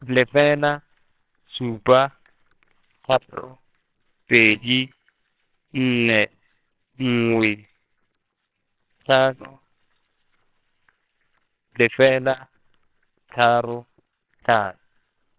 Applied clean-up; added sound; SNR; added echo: neural separator model SepFormer WHAMR!.